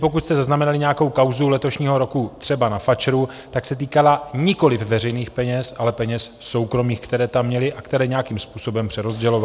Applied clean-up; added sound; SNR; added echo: none; none; none; none.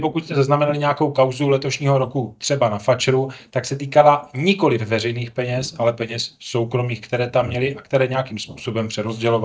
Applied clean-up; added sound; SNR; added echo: neural mask model DeepFilterNet 3.